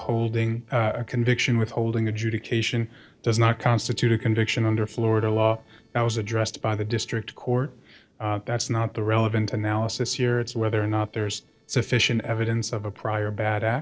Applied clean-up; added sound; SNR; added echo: neural separator model SepFormer DNS4.